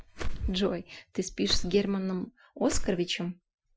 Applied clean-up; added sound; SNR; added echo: classical method Wiener filter.